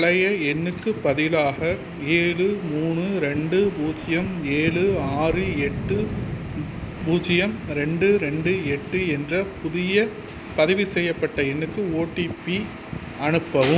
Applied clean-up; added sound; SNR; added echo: none; Wind; 14 dB; none.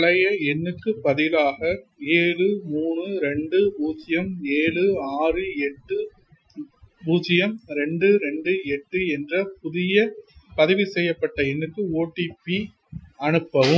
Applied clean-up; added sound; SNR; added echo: classical method Wiener filter.